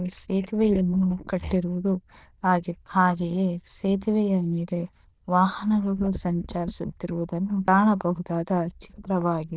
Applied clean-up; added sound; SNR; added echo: neural diffusion model UNIVERSE++.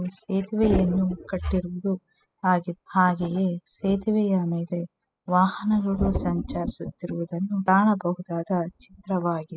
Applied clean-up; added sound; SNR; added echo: classical method spectral subtraction.